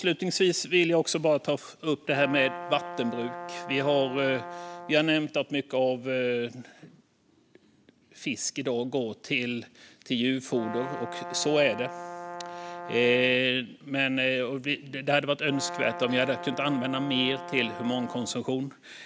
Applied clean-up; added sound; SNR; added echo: none; Brass instrument; 11 dB; none.